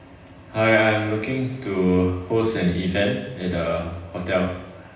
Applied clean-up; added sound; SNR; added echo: none; none; none; reverberation time 0.9 s.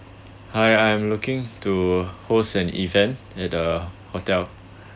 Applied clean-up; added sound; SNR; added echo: none; none; none; none.